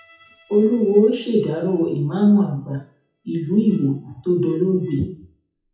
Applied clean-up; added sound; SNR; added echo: classical method WPE with log-MMSE.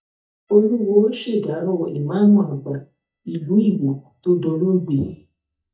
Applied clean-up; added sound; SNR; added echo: neural mask model DeepFilterNet 3.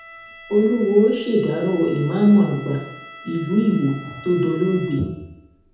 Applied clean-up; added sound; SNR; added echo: none; Bowed string instrument; 20 dB; reverberation time 0.8 s.